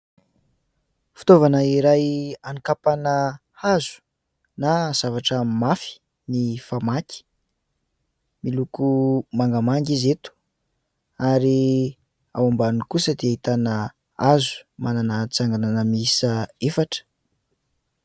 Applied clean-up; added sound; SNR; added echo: none; none; none; none.